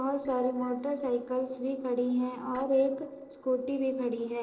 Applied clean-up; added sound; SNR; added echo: neural separator model SepFormer DNS4.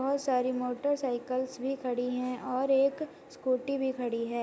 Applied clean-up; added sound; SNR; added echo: none; none; none; none.